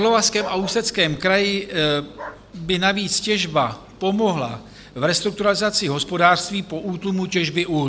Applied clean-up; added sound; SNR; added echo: none; Bark; 18 dB; none.